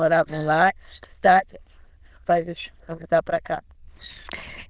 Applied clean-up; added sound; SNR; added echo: neural diffusion model UNIVERSE++.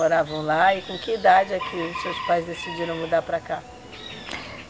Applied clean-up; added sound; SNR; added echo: none; none; none; none.